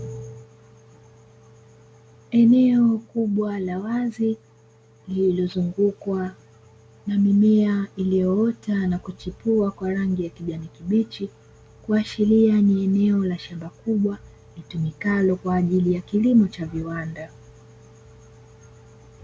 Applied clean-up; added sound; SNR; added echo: none; none; none; none.